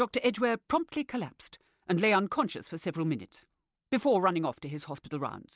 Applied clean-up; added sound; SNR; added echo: none; none; none; none.